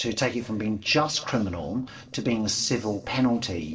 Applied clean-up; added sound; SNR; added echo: neural separator model SepFormer DNS4.